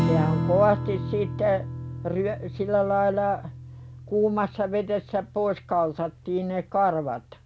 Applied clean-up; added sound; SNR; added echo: none; Strum; 6 dB; none.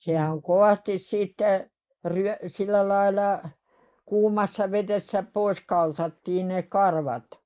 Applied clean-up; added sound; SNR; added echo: neural mask model Resemble Enhance denoiser.